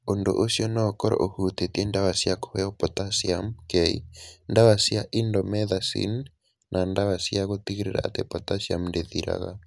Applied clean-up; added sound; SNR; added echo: none; none; none; none.